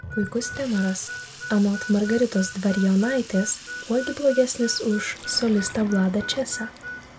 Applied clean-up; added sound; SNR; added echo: none; Harmonica + Sink (filling or washing) / Water tap, faucet; 12 dB; none.